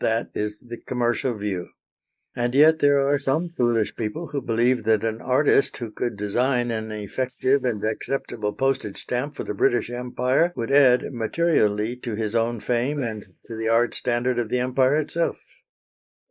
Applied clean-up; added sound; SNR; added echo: neural mask model Resemble Enhance denoiser.